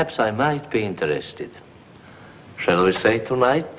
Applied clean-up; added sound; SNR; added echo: none; none; none; none.